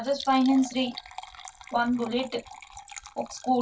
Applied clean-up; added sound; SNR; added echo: none; Liquid; 16 dB; reverberation time 0.1 s.